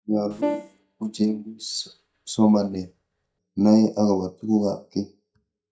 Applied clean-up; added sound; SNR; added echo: neural mask model DeepFilterNet 3.